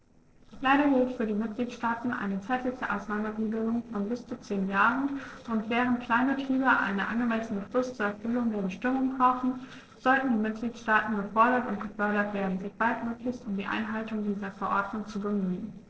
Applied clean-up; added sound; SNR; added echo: neural separator model SepFormer DNS4.